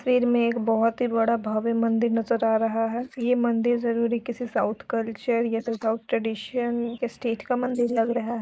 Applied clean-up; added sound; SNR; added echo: neural mask model Resemble Enhance denoiser.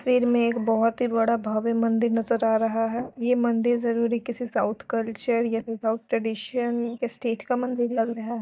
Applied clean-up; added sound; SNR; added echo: neural mask model DeepFilterNet 3.